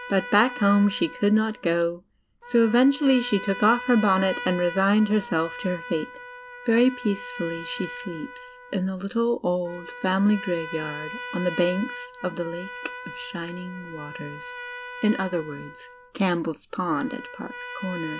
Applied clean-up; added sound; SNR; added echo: none; Trumpet; 13 dB; none.